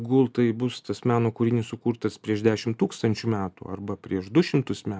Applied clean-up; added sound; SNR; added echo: none; none; none; none.